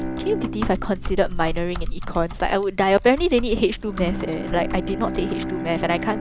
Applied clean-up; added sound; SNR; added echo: none; Typing + Bowed string instrument; 5 dB; none.